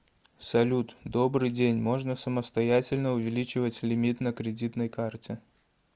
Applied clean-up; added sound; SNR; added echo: none; none; none; none.